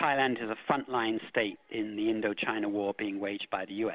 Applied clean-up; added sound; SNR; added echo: none; none; none; none.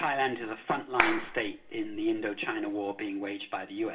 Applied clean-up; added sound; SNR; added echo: none; Clapping; 0 dB; reverberation time 0.4 s.